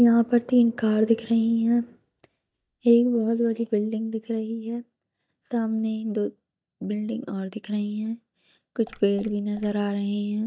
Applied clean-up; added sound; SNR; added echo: neural mask model DeepFilterNet 3.